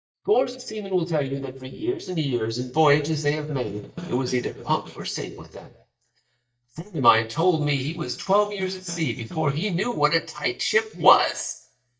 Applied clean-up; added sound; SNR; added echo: neural mask model DeepFilterNet 3.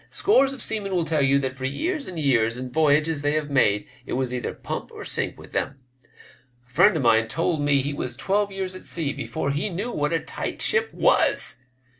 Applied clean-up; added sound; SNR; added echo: none; none; none; none.